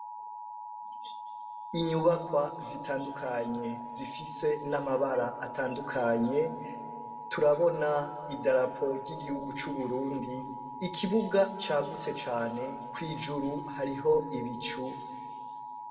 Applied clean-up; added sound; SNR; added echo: none; Alarm; 10 dB; reverberation time 2.0 s.